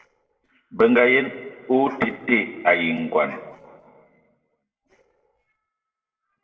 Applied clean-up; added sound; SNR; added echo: neural separator model SepFormer DNS4.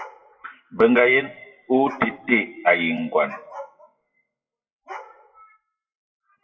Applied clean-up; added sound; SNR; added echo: classical method WPE with log-MMSE.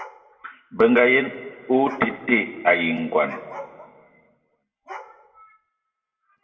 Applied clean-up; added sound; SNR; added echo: none; Dog; 20 dB; reverberation time 1.3 s.